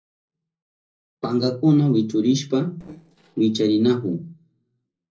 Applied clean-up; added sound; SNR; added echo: neural separator model SepFormer DNS4.